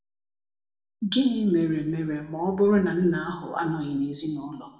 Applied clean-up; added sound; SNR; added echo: none; none; none; reverberation time 0.7 s.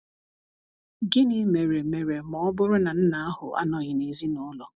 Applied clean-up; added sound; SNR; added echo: none; none; none; none.